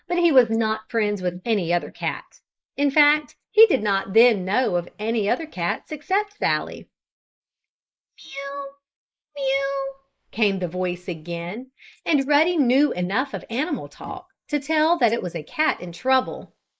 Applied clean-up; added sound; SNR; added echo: neural mask model Resemble Enhance denoiser.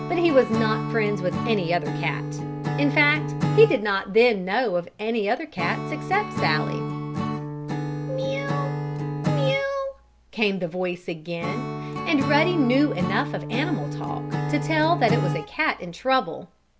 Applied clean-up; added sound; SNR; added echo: none; Acoustic guitar / Strum; 4 dB; none.